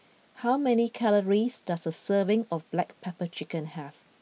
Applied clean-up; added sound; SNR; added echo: none; none; none; none.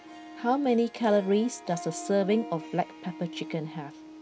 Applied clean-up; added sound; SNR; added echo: none; Harp; 14 dB; none.